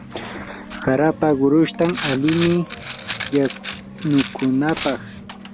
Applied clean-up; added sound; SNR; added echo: none; Coin (dropping); 10 dB; none.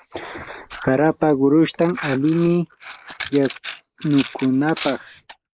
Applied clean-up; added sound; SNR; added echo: neural mask model Resemble Enhance denoiser.